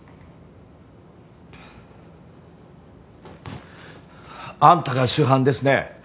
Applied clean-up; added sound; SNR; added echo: none; none; none; none.